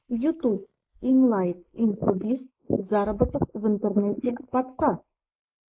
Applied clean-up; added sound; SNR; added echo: neural mask model Resemble Enhance denoiser.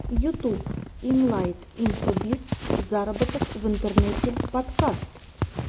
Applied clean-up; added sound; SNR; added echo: none; Squeak / Walk, footsteps; 1 dB; none.